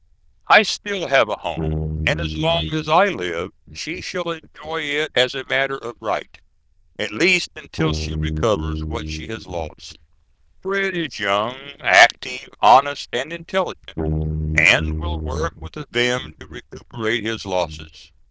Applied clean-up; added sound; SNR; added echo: neural diffusion model UNIVERSE++.